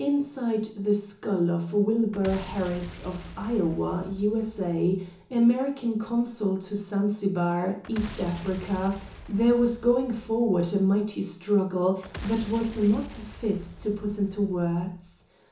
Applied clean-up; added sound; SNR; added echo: none; Boom; 16 dB; reverberation time 0.8 s.